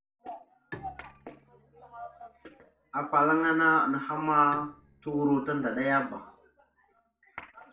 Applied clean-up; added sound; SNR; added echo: neural separator model SepFormer DNS4.